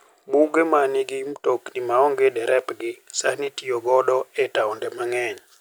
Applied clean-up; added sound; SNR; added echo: none; none; none; none.